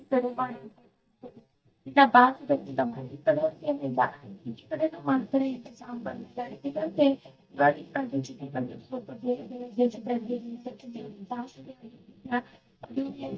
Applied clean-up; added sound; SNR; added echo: neural mask model DeepFilterNet 3.